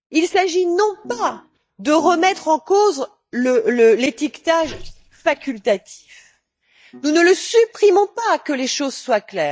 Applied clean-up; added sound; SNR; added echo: neural mask model DeepFilterNet 3.